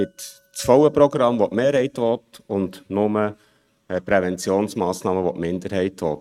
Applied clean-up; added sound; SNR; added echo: neural mask model RNNoise.